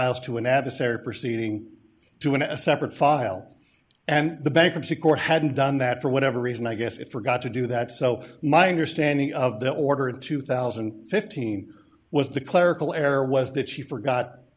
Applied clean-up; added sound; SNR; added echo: none; none; none; none.